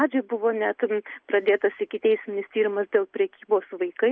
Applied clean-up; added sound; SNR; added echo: none; none; none; none.